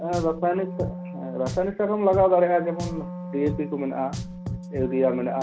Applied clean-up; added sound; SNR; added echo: none; Drum + Wind instrument, woodwind instrument; 8 dB; none.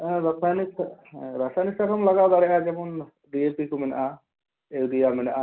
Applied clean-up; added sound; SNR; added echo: none; none; none; none.